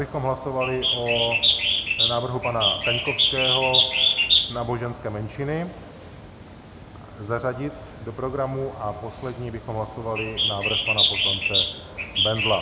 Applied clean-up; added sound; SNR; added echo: none; Bird; -4 dB; none.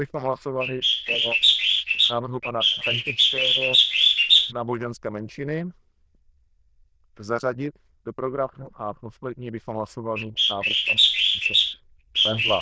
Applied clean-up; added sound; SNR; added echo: neural diffusion model UNIVERSE++.